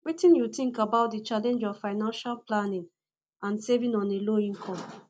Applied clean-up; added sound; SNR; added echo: none; none; none; none.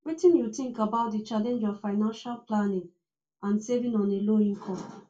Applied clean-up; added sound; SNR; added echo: none; none; none; reverberation time 0.2 s.